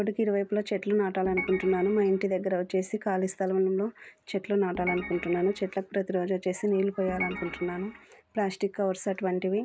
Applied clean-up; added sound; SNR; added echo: none; Organ; 10 dB; none.